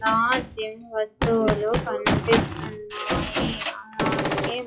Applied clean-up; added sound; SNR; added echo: classical method log-MMSE.